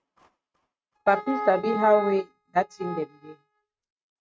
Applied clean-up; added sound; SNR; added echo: neural mask model RNNoise.